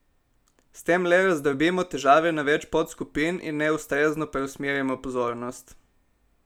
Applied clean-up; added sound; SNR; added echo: none; none; none; none.